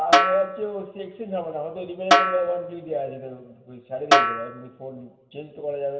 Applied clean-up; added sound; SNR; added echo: none; Snare drum; -4 dB; reverberation time 1.4 s.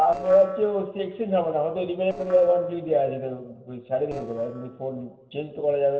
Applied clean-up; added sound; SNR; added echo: neural separator model SepFormer DNS4.